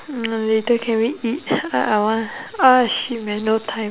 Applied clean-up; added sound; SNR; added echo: none; none; none; none.